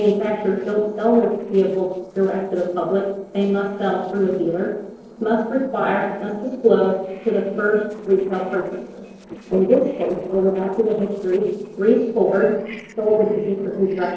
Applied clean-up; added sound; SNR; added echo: neural separator model SepFormer DNS4.